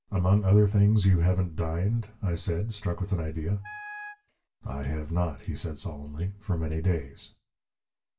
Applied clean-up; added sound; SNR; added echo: none; Wind instrument, woodwind instrument; 16 dB; reverberation time 0.2 s.